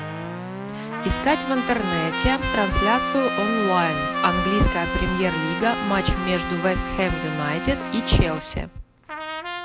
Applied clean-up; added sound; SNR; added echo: none; Keyboard (musical) + Trumpet; 3 dB; none.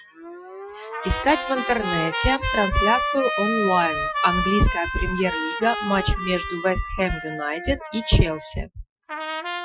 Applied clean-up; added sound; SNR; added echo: classical method Wiener filter.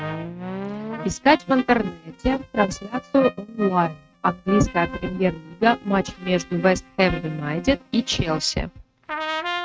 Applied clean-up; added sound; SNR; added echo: neural mask model RNNoise.